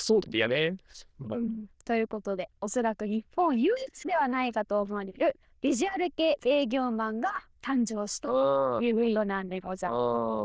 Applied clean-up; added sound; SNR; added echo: neural diffusion model UNIVERSE++.